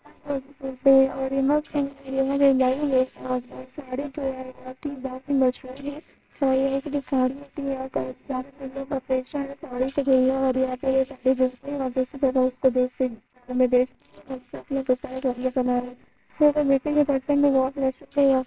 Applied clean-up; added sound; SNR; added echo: neural separator model SepFormer WHAMR!.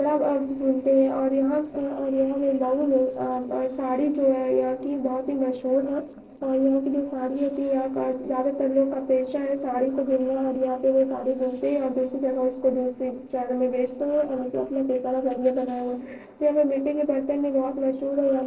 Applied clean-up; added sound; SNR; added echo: neural separator model SepFormer DNS4.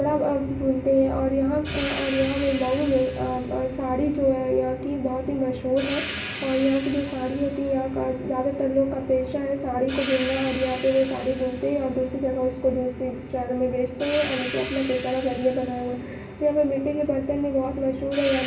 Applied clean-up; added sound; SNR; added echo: none; Hi-hat; 15 dB; reverberation time 0.5 s.